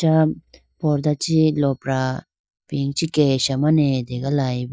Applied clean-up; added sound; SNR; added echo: neural mask model DeepFilterNet 3.